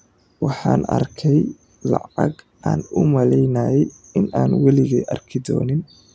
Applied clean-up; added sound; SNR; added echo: none; none; none; none.